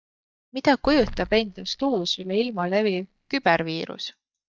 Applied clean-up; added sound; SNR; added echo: neural mask model DeepFilterNet 3.